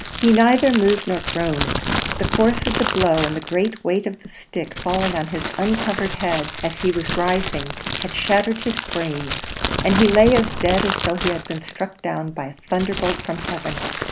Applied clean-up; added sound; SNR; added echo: none; Crackle; 6 dB; none.